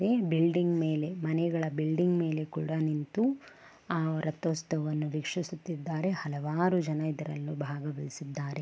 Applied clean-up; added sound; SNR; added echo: none; none; none; none.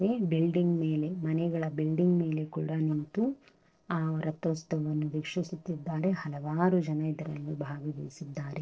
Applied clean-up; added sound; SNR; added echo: neural separator model SepFormer DNS4.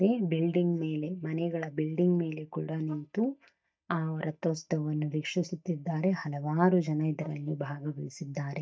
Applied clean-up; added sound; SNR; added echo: neural mask model DeepFilterNet 3.